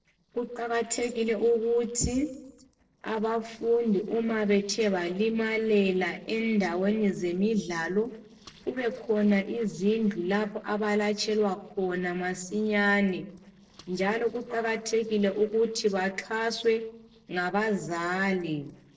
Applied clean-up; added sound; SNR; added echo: neural separator model SepFormer DNS4.